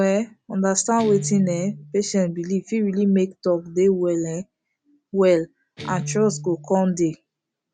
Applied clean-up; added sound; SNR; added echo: none; Guitar; 16 dB; none.